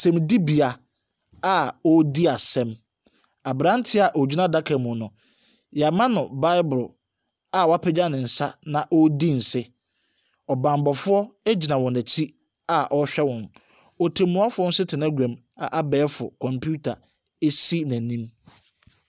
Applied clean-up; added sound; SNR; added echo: none; none; none; none.